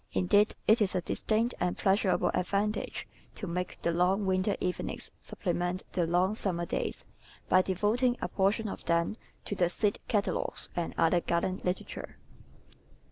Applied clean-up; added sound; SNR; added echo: none; none; none; none.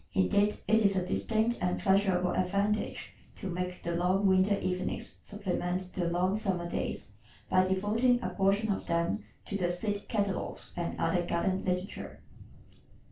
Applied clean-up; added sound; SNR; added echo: none; none; none; reverberation time 0.2 s.